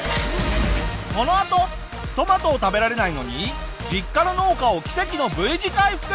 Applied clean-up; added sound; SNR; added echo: none; none; none; none.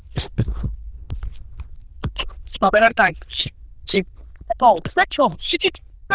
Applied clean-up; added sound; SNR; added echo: neural diffusion model UNIVERSE++.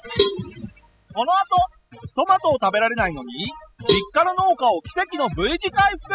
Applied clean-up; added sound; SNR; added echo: classical method spectral subtraction.